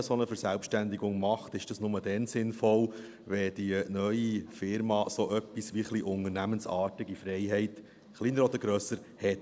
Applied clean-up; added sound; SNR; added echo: none; none; none; none.